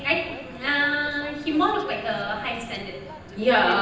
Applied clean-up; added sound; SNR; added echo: none; Train; 19 dB; reverberation time 0.9 s.